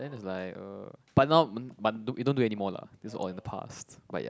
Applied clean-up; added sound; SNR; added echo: none; none; none; none.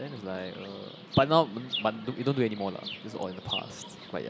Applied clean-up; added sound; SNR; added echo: none; Chirp, tweet; 10 dB; none.